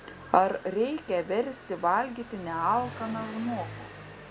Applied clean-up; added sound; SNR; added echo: none; Motorcycle; 14 dB; none.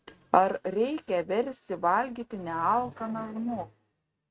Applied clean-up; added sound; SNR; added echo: neural mask model RNNoise.